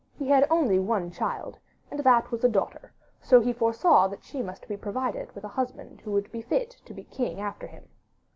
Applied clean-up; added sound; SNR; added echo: none; none; none; none.